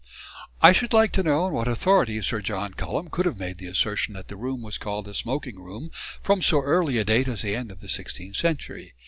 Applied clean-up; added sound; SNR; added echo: none; none; none; none.